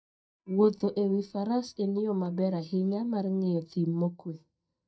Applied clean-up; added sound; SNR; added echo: neural mask model DeepFilterNet 3.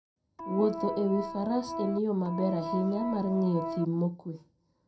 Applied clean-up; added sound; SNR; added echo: none; Organ; 6 dB; reverberation time 0.2 s.